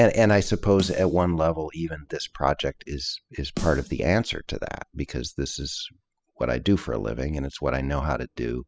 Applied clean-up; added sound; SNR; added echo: classical method spectral subtraction.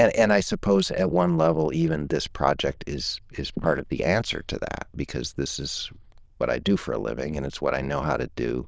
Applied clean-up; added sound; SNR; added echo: neural diffusion model UNIVERSE++.